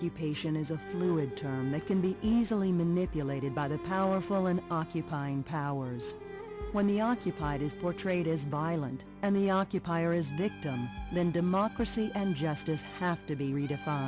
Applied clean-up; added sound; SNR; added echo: none; none; none; none.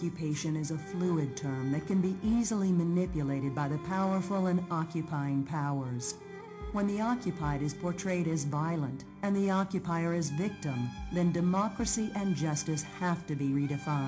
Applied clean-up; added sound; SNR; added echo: none; none; none; reverberation time 0.4 s.